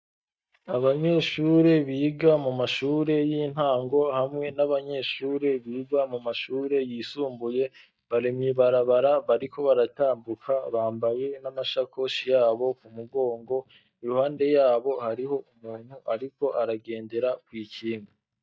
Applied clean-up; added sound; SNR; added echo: neural mask model DeepFilterNet 3.